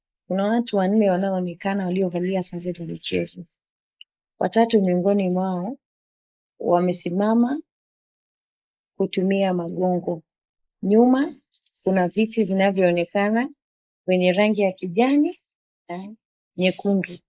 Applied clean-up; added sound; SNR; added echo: neural mask model Resemble Enhance denoiser.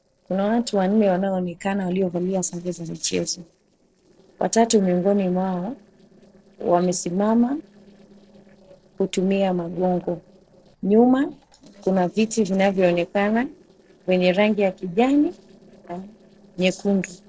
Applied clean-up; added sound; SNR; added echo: neural separator model SepFormer DNS4.